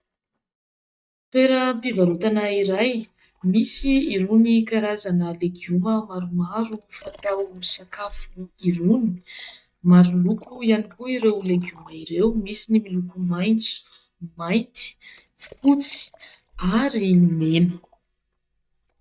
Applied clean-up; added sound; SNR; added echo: neural mask model DeepFilterNet 3.